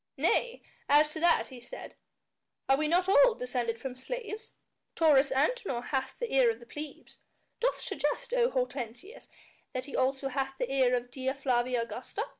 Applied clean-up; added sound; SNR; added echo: none; none; none; none.